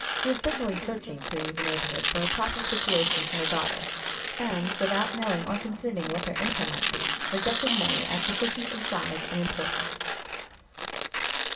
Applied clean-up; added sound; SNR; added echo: none; Tearing; -3 dB; reverberation time 1.8 s.